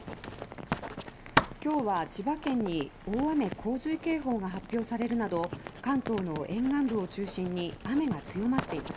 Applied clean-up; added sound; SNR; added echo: none; Writing; 8 dB; none.